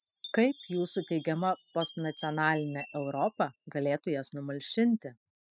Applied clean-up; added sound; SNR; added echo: classical method spectral subtraction.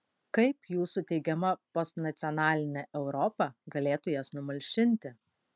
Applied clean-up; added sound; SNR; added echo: none; none; none; none.